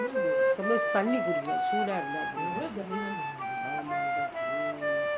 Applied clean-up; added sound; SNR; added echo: none; Wind instrument, woodwind instrument; -4 dB; none.